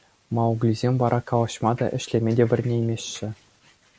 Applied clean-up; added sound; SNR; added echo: none; none; none; none.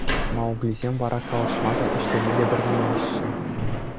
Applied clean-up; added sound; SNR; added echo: none; Sliding door; -2 dB; none.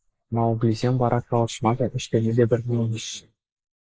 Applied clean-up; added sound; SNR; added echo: neural mask model Resemble Enhance denoiser.